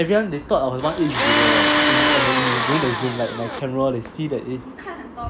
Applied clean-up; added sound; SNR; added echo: none; Tools; -4 dB; none.